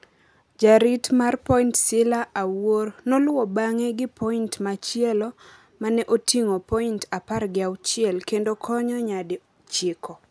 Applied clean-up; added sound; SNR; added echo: none; none; none; none.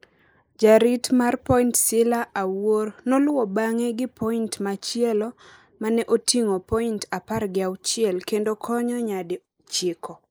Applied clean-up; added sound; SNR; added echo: neural mask model Resemble Enhance denoiser.